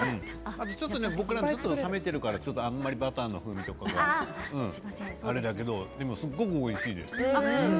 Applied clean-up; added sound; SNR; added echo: none; Fowl; 16 dB; none.